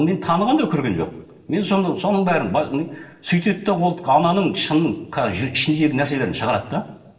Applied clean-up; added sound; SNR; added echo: none; none; none; reverberation time 0.7 s.